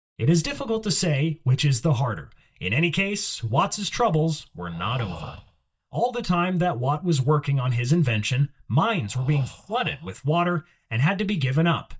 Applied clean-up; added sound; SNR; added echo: neural mask model DeepFilterNet 3.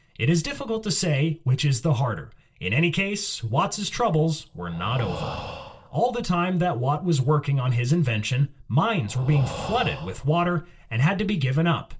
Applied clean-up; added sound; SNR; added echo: neural separator model SepFormer DNS4.